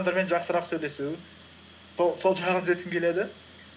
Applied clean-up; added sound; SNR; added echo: none; none; none; none.